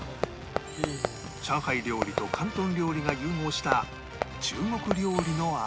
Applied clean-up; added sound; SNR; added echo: none; Fireworks; 6 dB; none.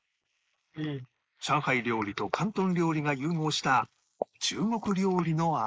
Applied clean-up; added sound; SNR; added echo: neural mask model Resemble Enhance denoiser.